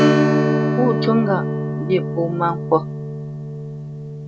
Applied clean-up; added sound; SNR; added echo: none; Strum; -3 dB; none.